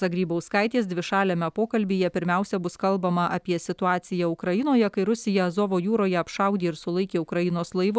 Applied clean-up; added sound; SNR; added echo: none; none; none; none.